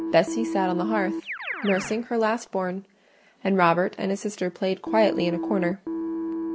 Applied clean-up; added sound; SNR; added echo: none; Keyboard (musical); 7 dB; none.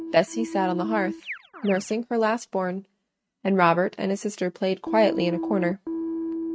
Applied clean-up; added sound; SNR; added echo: neural mask model RNNoise.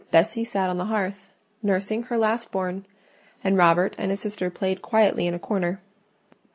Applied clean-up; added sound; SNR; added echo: none; none; none; none.